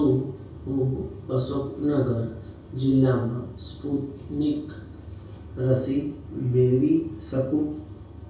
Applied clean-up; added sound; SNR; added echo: none; none; none; reverberation time 0.6 s.